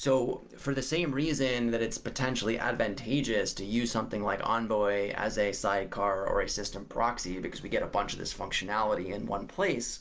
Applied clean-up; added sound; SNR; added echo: none; none; none; none.